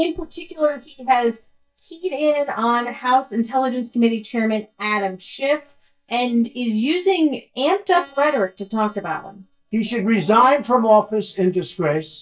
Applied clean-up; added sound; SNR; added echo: neural mask model DeepFilterNet 3.